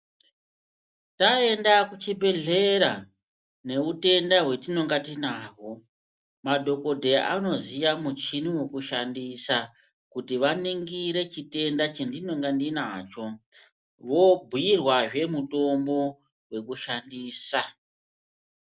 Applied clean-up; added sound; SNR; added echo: none; none; none; none.